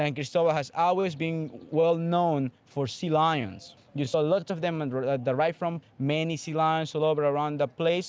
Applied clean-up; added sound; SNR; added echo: none; none; none; none.